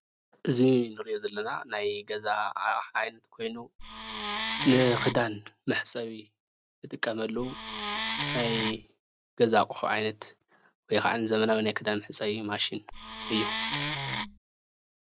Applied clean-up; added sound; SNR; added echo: none; Wood; 3 dB; none.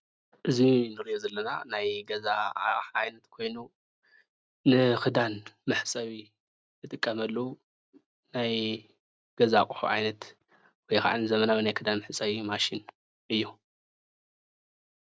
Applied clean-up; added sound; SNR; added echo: none; none; none; none.